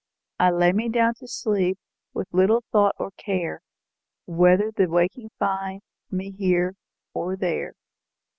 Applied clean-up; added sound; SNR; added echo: none; none; none; none.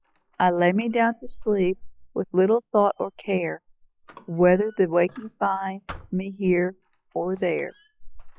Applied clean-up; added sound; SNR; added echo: classical method log-MMSE.